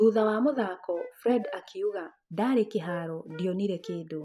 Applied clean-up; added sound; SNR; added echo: none; Wind instrument, woodwind instrument; 17 dB; none.